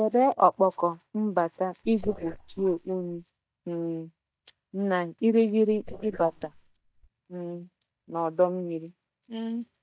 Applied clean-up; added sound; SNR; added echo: neural mask model DeepFilterNet 3.